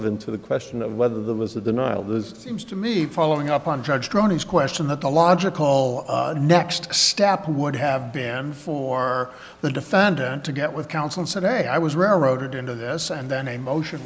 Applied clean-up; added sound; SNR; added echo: none; none; none; none.